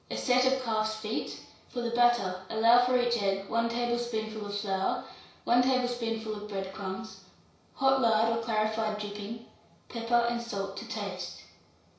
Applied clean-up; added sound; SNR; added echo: none; none; none; reverberation time 0.6 s.